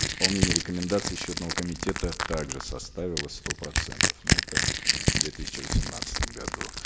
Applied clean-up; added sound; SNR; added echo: none; Crushing; -4 dB; none.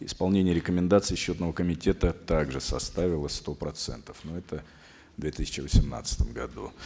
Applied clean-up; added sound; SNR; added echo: none; none; none; none.